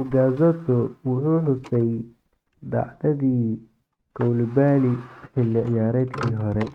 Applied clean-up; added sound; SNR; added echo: neural mask model RNNoise.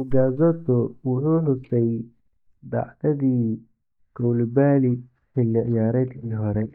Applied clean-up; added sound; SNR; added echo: neural mask model DeepFilterNet 3.